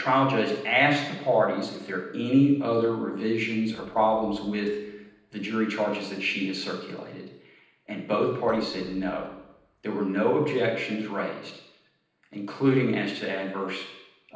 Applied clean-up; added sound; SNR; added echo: neural separator model SepFormer DNS4.